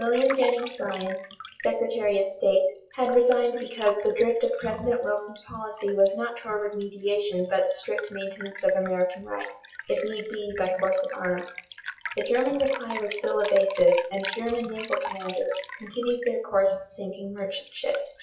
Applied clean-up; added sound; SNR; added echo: classical method WPE with log-MMSE.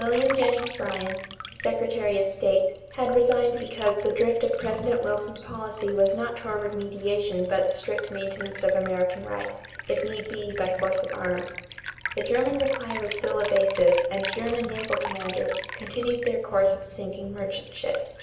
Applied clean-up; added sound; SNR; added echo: none; Liquid; 13 dB; reverberation time 0.9 s.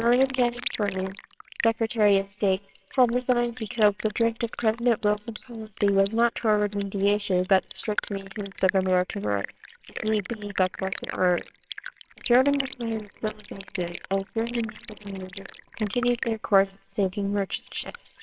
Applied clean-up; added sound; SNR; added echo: neural separator model SepFormer WHAMR!.